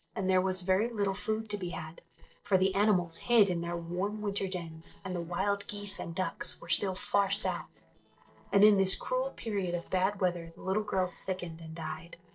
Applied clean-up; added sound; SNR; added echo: neural separator model SepFormer DNS4.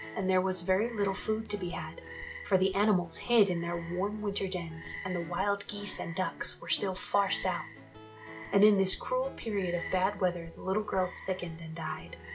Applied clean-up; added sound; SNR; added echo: none; Guitar + Frog; 14 dB; none.